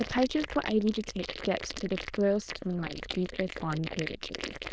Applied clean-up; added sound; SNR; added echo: neural diffusion model UNIVERSE++.